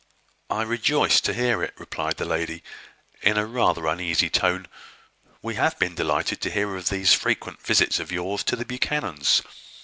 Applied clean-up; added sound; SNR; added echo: none; none; none; none.